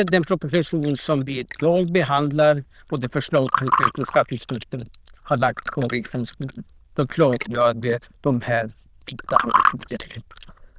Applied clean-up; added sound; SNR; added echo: neural diffusion model UNIVERSE++.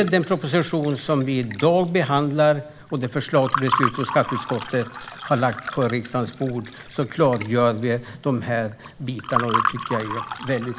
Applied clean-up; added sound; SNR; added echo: none; Fill (with liquid) / Water; 8 dB; none.